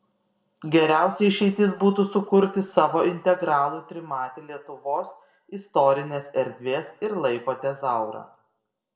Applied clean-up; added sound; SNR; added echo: none; none; none; reverberation time 0.5 s.